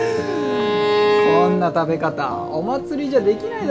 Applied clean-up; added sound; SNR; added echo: none; Bowed string instrument; 1 dB; none.